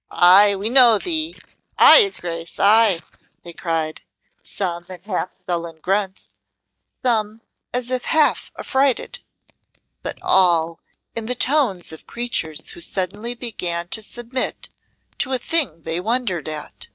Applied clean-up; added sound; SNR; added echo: neural mask model DeepFilterNet 3.